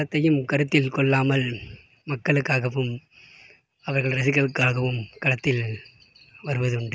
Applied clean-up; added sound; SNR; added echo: none; none; none; none.